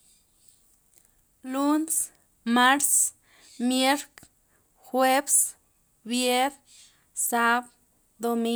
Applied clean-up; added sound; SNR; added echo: none; none; none; none.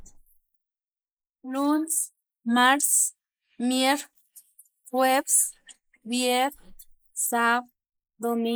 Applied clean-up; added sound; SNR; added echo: neural mask model Resemble Enhance denoiser.